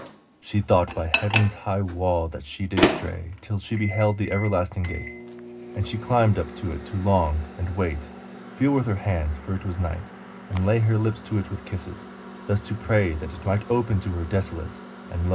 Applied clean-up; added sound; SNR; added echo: none; Microwave oven; 9 dB; reverberation time 0.2 s.